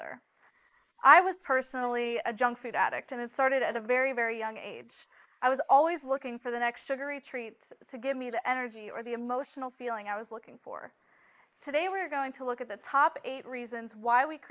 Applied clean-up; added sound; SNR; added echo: neural mask model Resemble Enhance denoiser.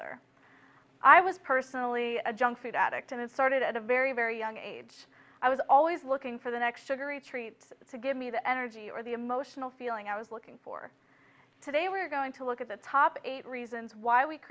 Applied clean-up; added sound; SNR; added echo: none; none; none; none.